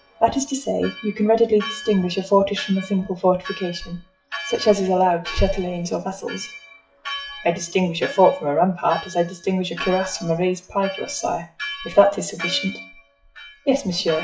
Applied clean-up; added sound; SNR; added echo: classical method WPE with log-MMSE.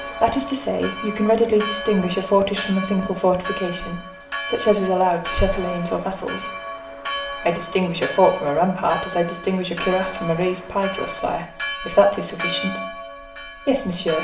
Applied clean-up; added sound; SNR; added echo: none; Church bell; 9 dB; reverberation time 0.6 s.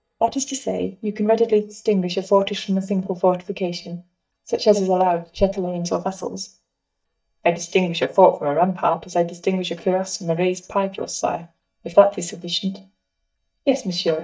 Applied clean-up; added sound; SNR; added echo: neural mask model DeepFilterNet 3.